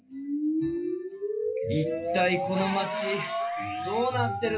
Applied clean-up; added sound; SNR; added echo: classical method WPE with log-MMSE.